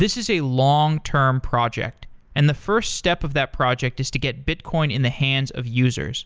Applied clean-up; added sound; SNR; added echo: none; none; none; none.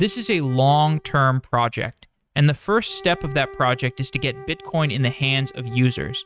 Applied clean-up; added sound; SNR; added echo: neural mask model RNNoise.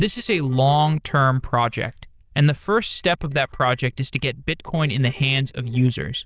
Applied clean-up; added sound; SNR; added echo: neural diffusion model UNIVERSE++.